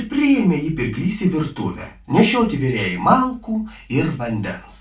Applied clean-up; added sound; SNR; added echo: none; none; none; reverberation time 0.2 s.